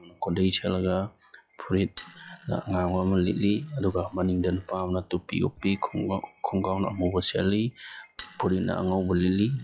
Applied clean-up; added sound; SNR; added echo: classical method log-MMSE.